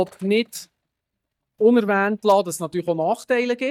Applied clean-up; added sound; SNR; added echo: neural mask model DeepFilterNet 3.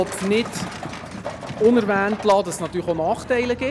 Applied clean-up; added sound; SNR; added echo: none; Truck; 11 dB; none.